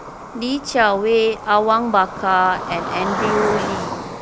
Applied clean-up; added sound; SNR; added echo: none; Cricket; 7 dB; none.